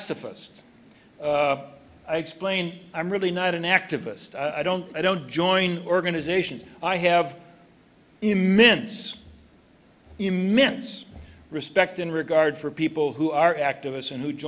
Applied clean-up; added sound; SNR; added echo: none; none; none; none.